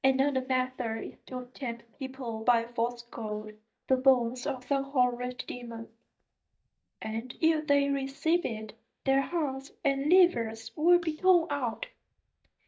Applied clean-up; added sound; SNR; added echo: neural mask model DeepFilterNet 3.